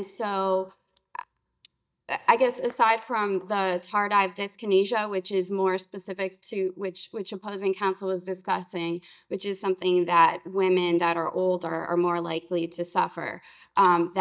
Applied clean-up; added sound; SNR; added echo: neural mask model DeepFilterNet 3.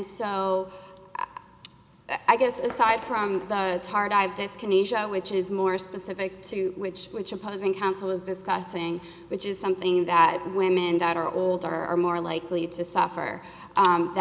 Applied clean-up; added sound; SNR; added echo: none; Bird; 19 dB; none.